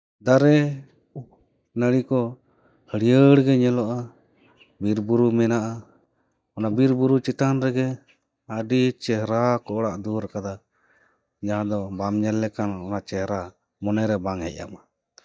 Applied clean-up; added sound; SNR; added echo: neural mask model DeepFilterNet 3.